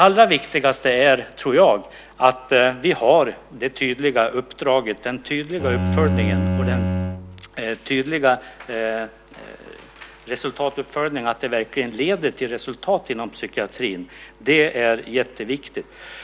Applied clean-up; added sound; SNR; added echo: none; Bowed string instrument; 2 dB; none.